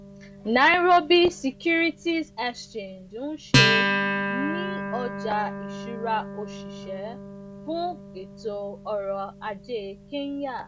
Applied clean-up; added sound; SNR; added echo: none; Acoustic guitar; 3 dB; none.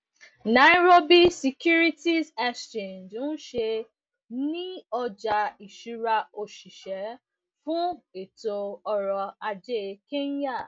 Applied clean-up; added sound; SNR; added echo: none; none; none; none.